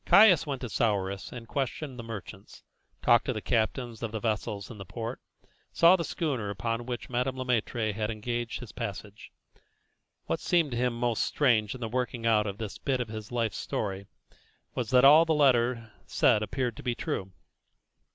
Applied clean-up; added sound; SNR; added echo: none; none; none; none.